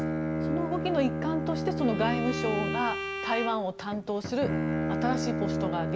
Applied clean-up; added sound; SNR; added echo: none; Bowed string instrument + Bowed string instrument; 0 dB; none.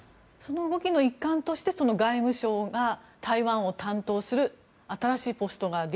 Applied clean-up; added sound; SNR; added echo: none; none; none; none.